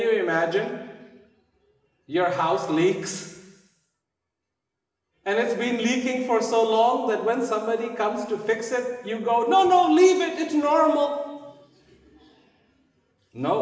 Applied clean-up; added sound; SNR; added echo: none; none; none; reverberation time 1.3 s.